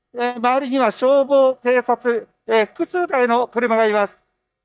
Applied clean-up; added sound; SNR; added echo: neural mask model DeepFilterNet 3.